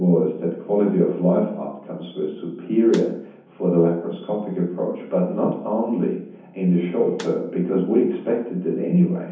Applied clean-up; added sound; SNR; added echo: none; Snare drum; 19 dB; reverberation time 0.7 s.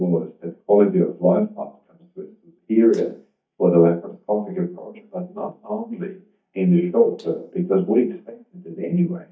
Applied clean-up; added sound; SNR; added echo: neural mask model DeepFilterNet 3.